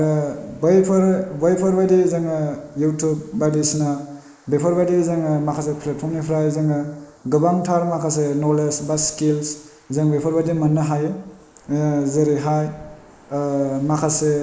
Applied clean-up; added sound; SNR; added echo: neural mask model Resemble Enhance denoiser.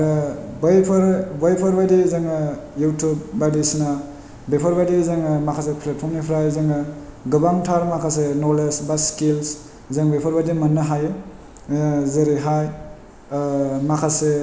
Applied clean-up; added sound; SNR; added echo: none; none; none; none.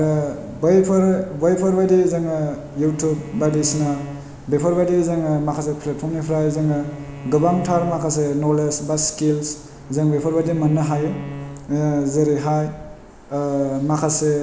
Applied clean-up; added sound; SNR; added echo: none; Bowed string instrument; 16 dB; none.